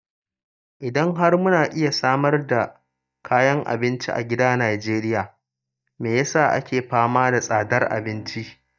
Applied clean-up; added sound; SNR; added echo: neural mask model DeepFilterNet 3.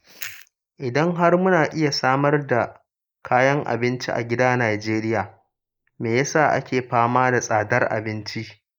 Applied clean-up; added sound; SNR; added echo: neural mask model Resemble Enhance denoiser.